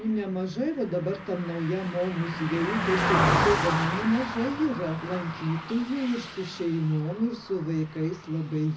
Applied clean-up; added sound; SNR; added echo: none; Car passing by; 3 dB; reverberation time 0.4 s.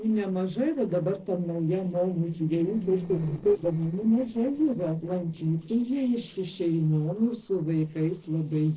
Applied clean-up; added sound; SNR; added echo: neural separator model SepFormer DNS4.